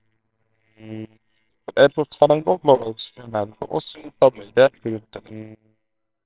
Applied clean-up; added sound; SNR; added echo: neural separator model SepFormer WHAMR!.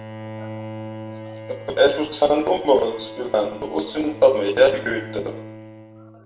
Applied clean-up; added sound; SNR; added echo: none; Bowed string instrument; 14 dB; reverberation time 0.5 s.